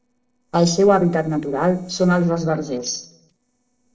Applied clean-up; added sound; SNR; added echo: neural separator model SepFormer DNS4.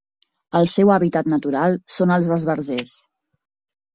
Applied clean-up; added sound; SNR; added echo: none; none; none; none.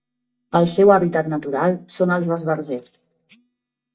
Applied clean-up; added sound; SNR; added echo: neural mask model DeepFilterNet 3.